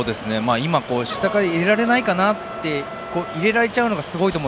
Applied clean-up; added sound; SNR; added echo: none; Trumpet; 17 dB; none.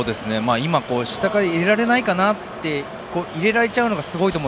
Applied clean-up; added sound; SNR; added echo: none; none; none; none.